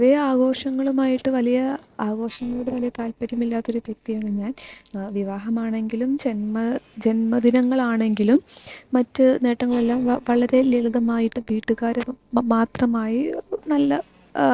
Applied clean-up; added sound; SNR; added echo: neural separator model SepFormer DNS4.